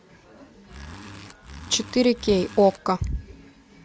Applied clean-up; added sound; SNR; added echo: none; Zipper (clothing); 16 dB; none.